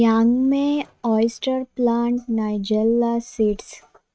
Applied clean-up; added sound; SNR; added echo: neural mask model RNNoise.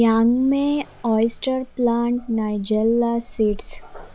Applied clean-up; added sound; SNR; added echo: none; Accelerating, revving, vroom; 19 dB; none.